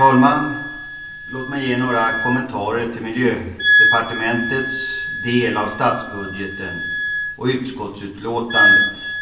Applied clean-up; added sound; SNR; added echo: none; Wind instrument, woodwind instrument; 1 dB; reverberation time 0.7 s.